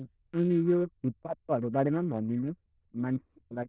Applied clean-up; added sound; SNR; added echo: neural diffusion model UNIVERSE++.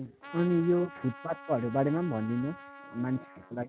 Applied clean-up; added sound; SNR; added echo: none; Trumpet; 17 dB; none.